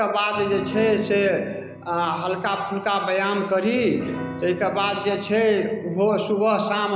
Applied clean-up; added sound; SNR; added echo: none; Piano; 14 dB; none.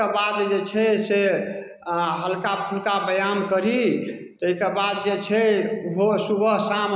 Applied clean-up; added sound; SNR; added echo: none; none; none; none.